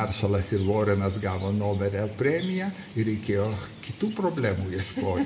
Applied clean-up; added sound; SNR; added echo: none; Chirp, tweet; 20 dB; reverberation time 1.4 s.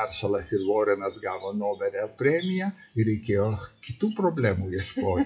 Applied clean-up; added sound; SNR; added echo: classical method WPE with log-MMSE.